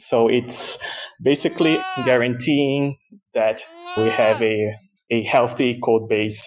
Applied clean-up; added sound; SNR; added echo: classical method Wiener filter.